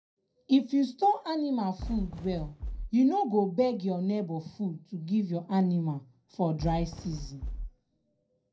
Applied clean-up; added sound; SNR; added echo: none; Fireworks; 9 dB; reverberation time 0.2 s.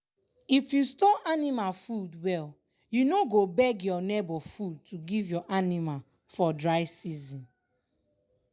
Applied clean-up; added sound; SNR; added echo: none; none; none; none.